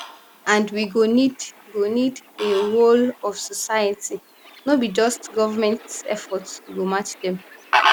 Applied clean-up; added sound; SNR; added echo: none; Fowl; 8 dB; none.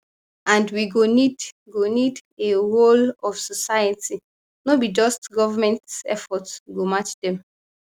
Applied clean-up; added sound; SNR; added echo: none; none; none; none.